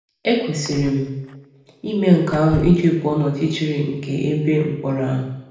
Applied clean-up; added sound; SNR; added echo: none; Door / Car; 15 dB; reverberation time 0.8 s.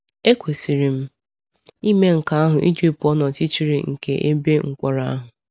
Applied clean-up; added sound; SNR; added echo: none; none; none; none.